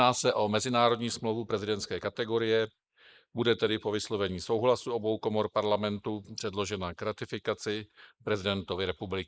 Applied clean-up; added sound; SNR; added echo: neural mask model Resemble Enhance denoiser.